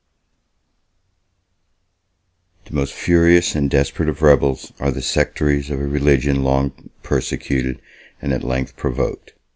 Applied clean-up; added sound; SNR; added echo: none; none; none; none.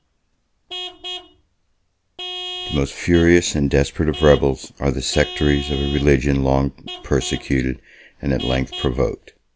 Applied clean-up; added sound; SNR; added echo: none; Vehicle horn, car horn, honking / Truck; 14 dB; none.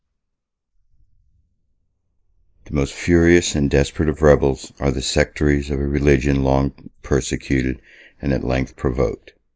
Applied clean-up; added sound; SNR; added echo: neural mask model Resemble Enhance denoiser.